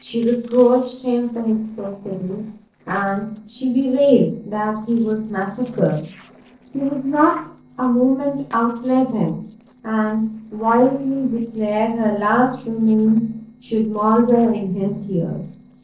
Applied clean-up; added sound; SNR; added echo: neural separator model SepFormer DNS4.